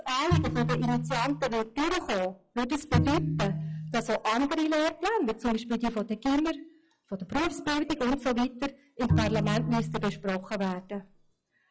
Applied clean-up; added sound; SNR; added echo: classical method log-MMSE.